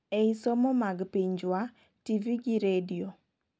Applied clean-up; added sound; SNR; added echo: none; none; none; none.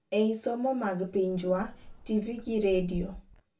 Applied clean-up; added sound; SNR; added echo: none; Insect; 15 dB; reverberation time 0.2 s.